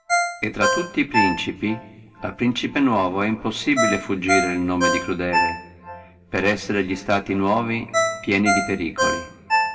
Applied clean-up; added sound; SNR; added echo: none; Ringtone; 2 dB; reverberation time 1.9 s.